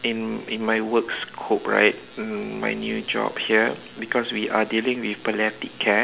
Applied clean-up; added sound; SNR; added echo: none; none; none; none.